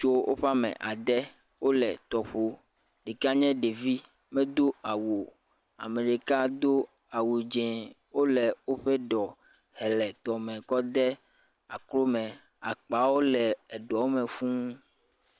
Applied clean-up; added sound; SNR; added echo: none; none; none; none.